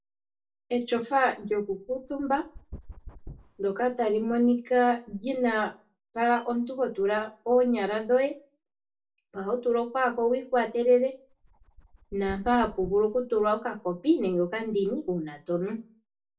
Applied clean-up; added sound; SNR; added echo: none; Dog; 20 dB; reverberation time 0.2 s.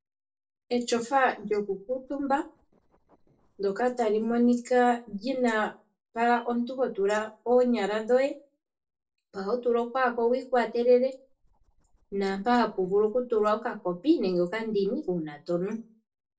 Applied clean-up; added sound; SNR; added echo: neural separator model SepFormer DNS4.